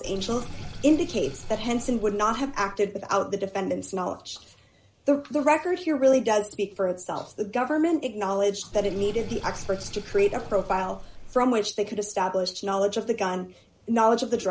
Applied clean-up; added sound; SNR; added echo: none; Sink (filling or washing); 15 dB; none.